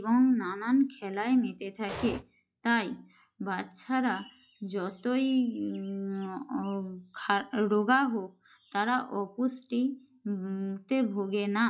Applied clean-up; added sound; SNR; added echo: classical method log-MMSE.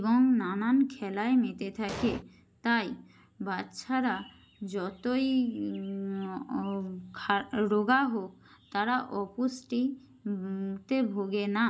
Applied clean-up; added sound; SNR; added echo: none; Explosion; 7 dB; none.